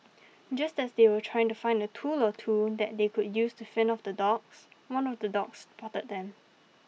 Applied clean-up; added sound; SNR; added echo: none; none; none; none.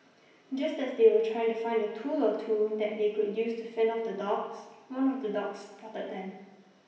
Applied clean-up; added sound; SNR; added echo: none; none; none; reverberation time 0.9 s.